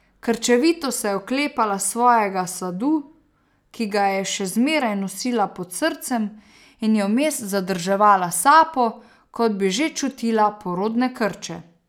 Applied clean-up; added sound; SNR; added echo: none; none; none; none.